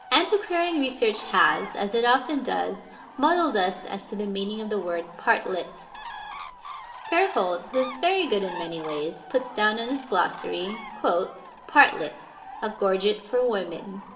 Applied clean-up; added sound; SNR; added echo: none; Bird; 16 dB; reverberation time 2.6 s.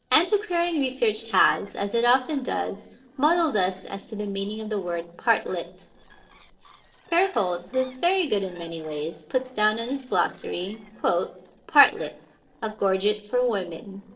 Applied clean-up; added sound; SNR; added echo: neural separator model SepFormer DNS4.